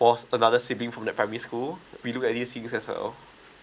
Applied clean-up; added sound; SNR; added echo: none; none; none; none.